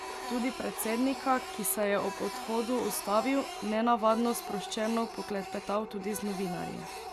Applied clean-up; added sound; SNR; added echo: none; Printer; 9 dB; none.